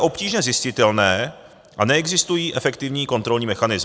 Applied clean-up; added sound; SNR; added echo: none; none; none; none.